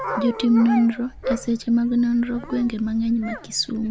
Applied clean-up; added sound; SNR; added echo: none; Dog; 11 dB; none.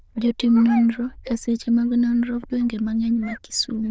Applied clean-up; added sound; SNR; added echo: neural diffusion model UNIVERSE++.